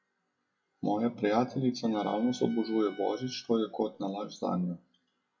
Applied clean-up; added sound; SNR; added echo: classical method WPE with log-MMSE.